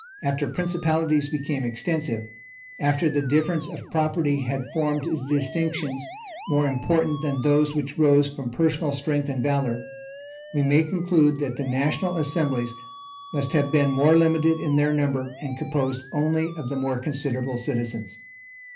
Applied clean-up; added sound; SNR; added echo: none; Musical instrument; 18 dB; reverberation time 0.3 s.